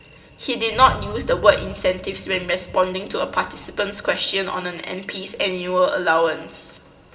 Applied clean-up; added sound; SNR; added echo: none; Thunder; 17 dB; reverberation time 1.7 s.